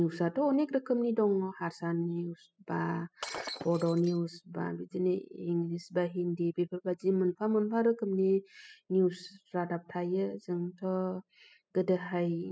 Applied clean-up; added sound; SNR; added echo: classical method spectral subtraction.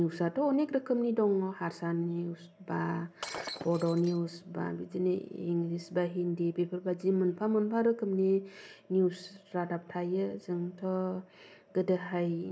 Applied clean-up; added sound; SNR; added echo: none; Shatter; 12 dB; none.